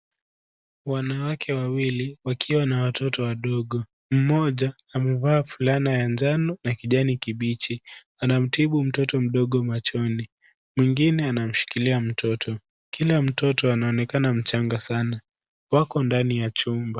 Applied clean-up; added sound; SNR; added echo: none; none; none; none.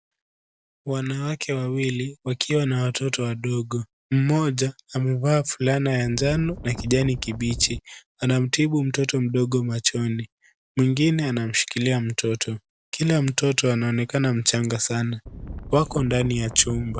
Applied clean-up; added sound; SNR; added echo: none; Wind; 11 dB; none.